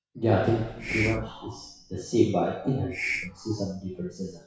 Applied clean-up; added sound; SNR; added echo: classical method WPE with log-MMSE.